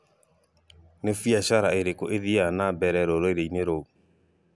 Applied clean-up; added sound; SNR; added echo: none; none; none; none.